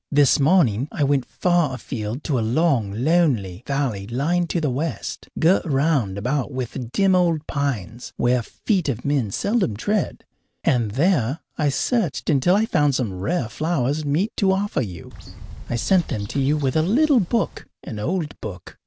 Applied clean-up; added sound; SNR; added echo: none; Bird; 15 dB; none.